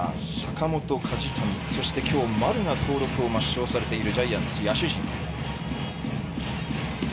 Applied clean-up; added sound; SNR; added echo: none; Bell; 14 dB; reverberation time 1.1 s.